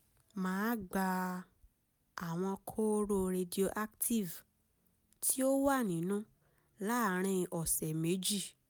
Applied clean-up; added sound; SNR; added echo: none; none; none; none.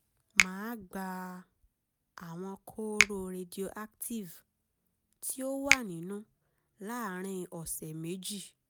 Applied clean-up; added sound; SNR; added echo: none; Finger snapping; -4 dB; none.